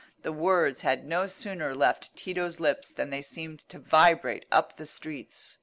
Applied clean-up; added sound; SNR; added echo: none; none; none; none.